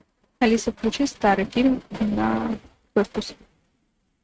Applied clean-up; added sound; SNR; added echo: neural mask model RNNoise.